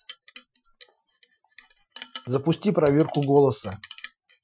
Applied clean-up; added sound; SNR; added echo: classical method Wiener filter.